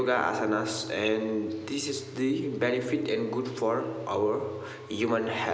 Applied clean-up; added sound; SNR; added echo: none; none; none; none.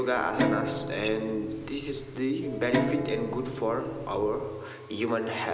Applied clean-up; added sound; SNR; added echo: none; Guitar; 4 dB; none.